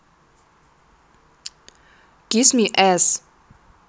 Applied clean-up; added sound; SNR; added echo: none; none; none; none.